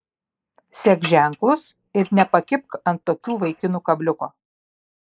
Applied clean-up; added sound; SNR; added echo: neural mask model Resemble Enhance denoiser.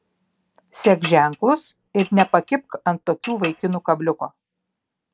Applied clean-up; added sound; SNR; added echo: none; Chink, clink; 14 dB; none.